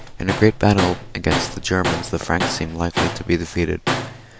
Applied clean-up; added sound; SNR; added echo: none; Tools; 5 dB; none.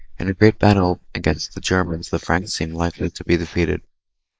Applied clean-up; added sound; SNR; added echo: neural mask model Resemble Enhance denoiser.